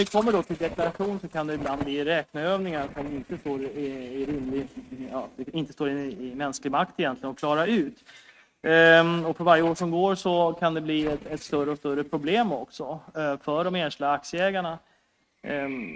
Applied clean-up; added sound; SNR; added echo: neural mask model RNNoise.